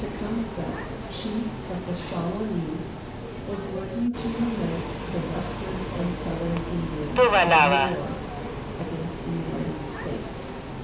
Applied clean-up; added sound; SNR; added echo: none; Subway, metro, underground; -3 dB; reverberation time 0.7 s.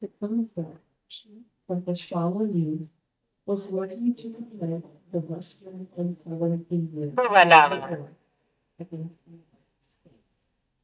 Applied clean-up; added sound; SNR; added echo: neural mask model DeepFilterNet 3.